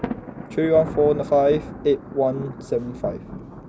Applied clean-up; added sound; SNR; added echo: none; Thunder; 11 dB; none.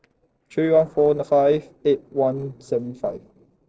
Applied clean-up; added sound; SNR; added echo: neural separator model SepFormer DNS4.